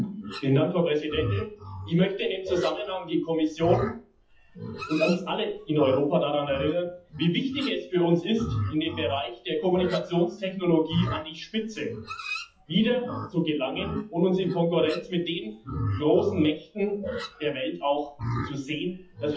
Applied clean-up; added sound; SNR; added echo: classical method WPE with log-MMSE.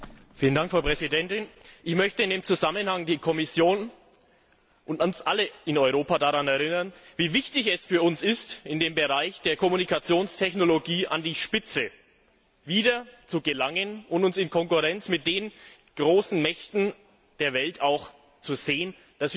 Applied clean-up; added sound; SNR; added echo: none; none; none; none.